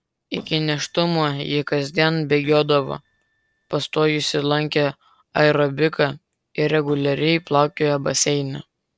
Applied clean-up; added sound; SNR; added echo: neural separator model SepFormer DNS4.